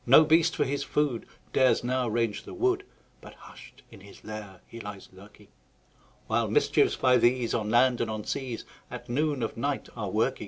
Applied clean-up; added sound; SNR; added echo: none; none; none; none.